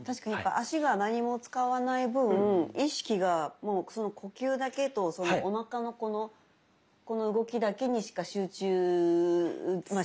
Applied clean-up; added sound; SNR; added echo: none; none; none; none.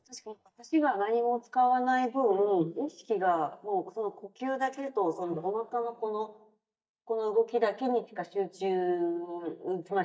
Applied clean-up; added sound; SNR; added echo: neural mask model DeepFilterNet 3.